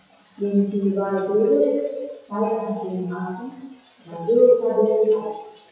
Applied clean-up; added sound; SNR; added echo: classical method WPE with log-MMSE.